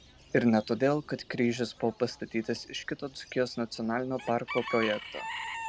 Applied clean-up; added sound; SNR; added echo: none; Bird / Chicken, rooster; 12 dB; none.